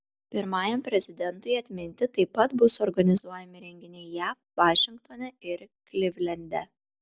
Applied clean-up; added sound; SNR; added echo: none; none; none; none.